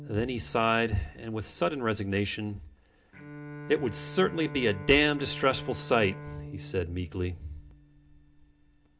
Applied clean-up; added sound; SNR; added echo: none; Bowed string instrument; 15 dB; reverberation time 0.3 s.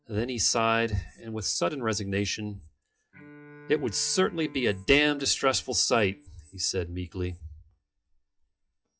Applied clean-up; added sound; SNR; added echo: classical method WPE with log-MMSE.